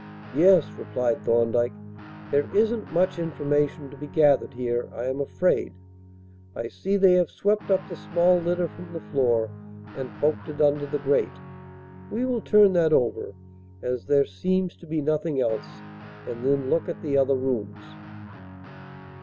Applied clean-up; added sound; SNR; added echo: none; Guitar; 17 dB; none.